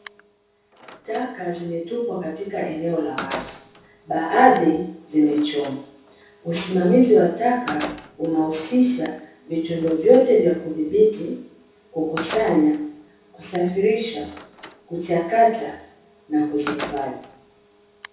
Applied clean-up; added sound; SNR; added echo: none; Slam; 18 dB; reverberation time 0.6 s.